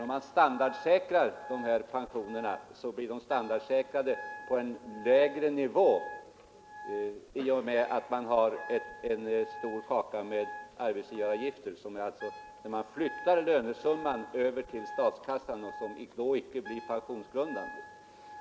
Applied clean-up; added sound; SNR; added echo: none; Wind instrument, woodwind instrument; 15 dB; none.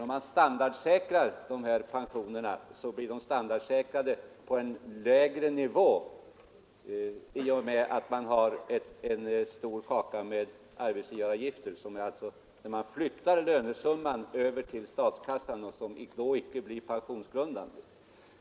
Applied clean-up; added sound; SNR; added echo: none; none; none; none.